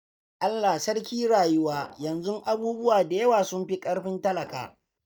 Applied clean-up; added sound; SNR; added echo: neural mask model DeepFilterNet 3.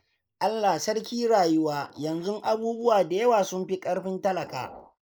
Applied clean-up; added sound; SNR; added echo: neural mask model Resemble Enhance denoiser.